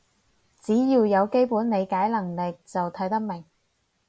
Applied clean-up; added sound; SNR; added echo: none; none; none; none.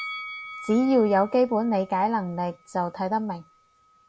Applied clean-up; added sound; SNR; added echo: none; Bell; 17 dB; none.